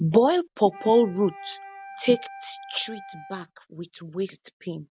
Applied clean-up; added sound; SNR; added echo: none; Wind instrument, woodwind instrument; 17 dB; none.